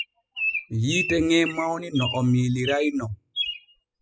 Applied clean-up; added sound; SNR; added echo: classical method spectral subtraction.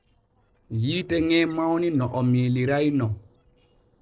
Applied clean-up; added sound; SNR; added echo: neural separator model SepFormer DNS4.